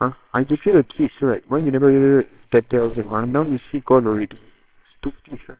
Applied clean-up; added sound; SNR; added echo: neural separator model SepFormer WHAMR!.